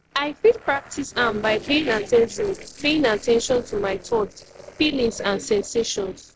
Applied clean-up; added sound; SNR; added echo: neural separator model SepFormer DNS4.